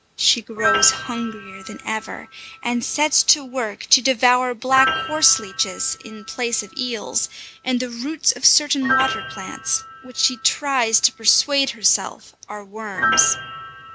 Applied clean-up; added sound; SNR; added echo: none; Piano; 7 dB; none.